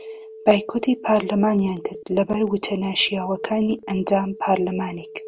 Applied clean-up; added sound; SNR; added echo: none; Telephone; 16 dB; none.